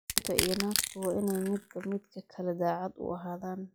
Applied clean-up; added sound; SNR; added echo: classical method log-MMSE.